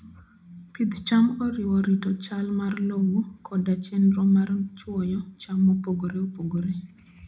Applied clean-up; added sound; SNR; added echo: none; none; none; reverberation time 0.2 s.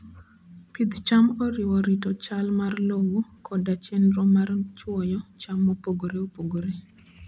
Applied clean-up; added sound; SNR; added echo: none; none; none; none.